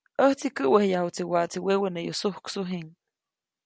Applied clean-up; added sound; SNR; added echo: none; none; none; none.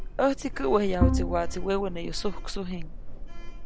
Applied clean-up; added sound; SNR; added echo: none; Sliding door + Bowed string instrument; 0 dB; none.